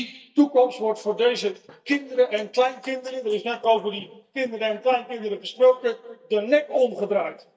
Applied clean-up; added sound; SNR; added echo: neural mask model DeepFilterNet 3.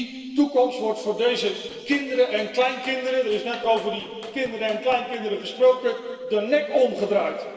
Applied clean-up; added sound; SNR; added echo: neural separator model SepFormer DNS4.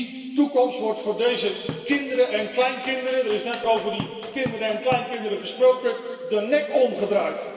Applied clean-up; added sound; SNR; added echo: none; Drum / Drum kit; 14 dB; reverberation time 2.5 s.